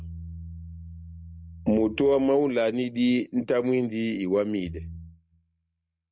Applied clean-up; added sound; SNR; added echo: neural mask model RNNoise.